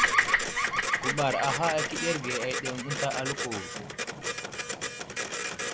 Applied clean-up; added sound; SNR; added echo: none; Bird vocalization, bird call, bird song + Printer; -3 dB; none.